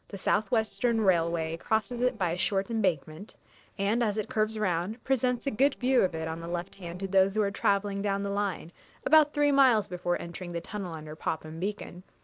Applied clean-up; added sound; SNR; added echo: neural separator model SepFormer DNS4.